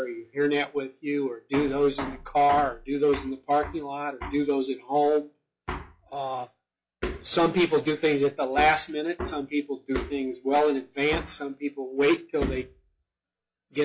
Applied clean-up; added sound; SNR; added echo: classical method log-MMSE.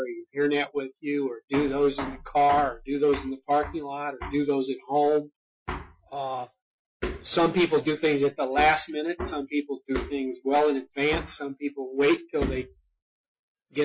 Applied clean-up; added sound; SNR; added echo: classical method Wiener filter.